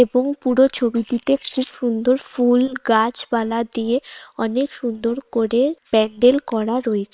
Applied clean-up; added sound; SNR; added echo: neural separator model SepFormer WHAM!.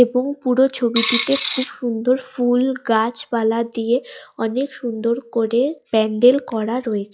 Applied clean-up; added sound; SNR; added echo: classical method log-MMSE.